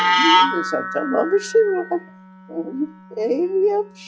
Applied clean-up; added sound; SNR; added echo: classical method log-MMSE.